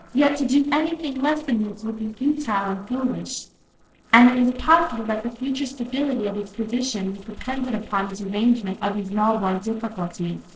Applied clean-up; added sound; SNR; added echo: neural separator model SepFormer DNS4.